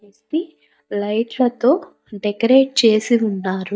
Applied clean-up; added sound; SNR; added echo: neural mask model DeepFilterNet 3.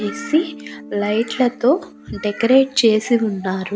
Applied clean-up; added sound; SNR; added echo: none; Guitar; 19 dB; none.